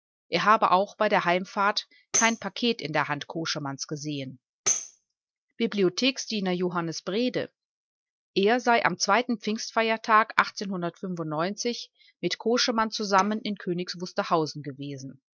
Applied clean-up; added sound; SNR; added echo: neural mask model DeepFilterNet 3.